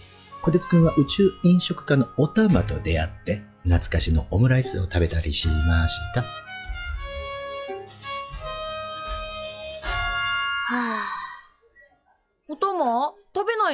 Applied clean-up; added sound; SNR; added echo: classical method log-MMSE.